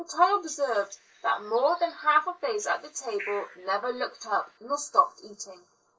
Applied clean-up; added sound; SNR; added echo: neural separator model SepFormer DNS4.